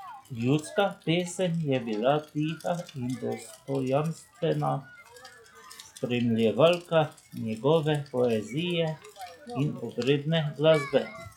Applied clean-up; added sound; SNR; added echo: classical method log-MMSE.